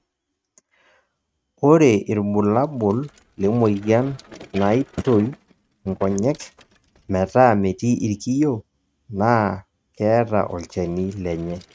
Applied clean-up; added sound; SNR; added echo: neural mask model RNNoise.